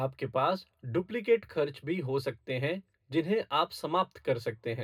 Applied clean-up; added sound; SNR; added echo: none; none; none; reverberation time 0.2 s.